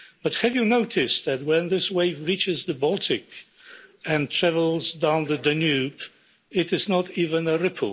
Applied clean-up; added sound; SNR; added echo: none; none; none; none.